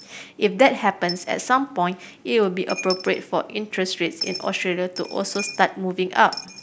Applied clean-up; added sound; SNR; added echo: none; Coin (dropping); 15 dB; none.